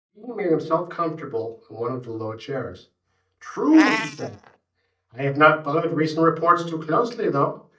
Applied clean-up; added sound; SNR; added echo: neural mask model DeepFilterNet 3.